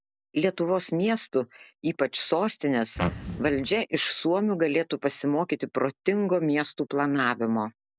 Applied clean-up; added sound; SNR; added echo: none; Fart; 6 dB; none.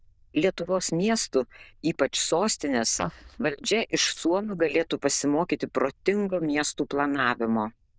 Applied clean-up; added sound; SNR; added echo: neural diffusion model UNIVERSE++.